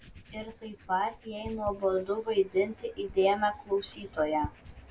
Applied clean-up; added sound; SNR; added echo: none; Writing; 18 dB; none.